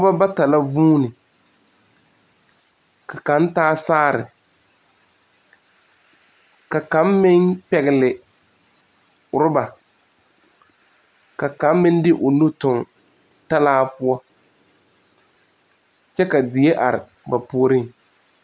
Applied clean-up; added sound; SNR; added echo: none; none; none; none.